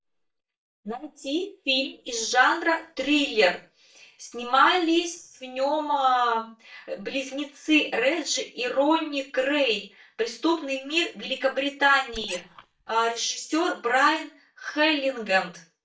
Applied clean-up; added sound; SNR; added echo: neural mask model DeepFilterNet 3.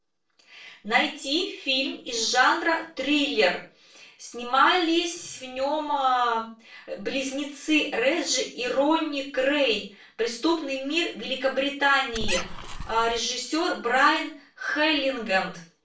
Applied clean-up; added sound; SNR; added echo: neural separator model SepFormer DNS4.